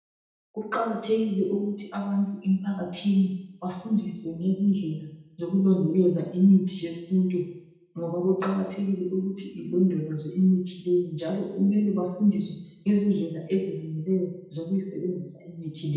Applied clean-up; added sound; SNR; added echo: none; none; none; reverberation time 0.8 s.